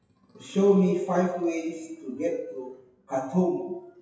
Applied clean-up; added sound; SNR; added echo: classical method WPE with log-MMSE.